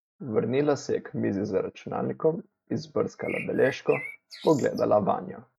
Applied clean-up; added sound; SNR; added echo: neural mask model RNNoise.